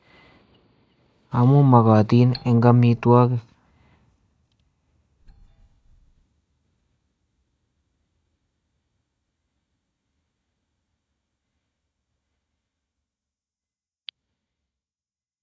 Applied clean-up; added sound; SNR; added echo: neural mask model DeepFilterNet 3.